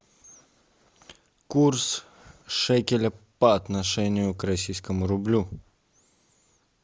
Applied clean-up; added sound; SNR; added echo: none; none; none; none.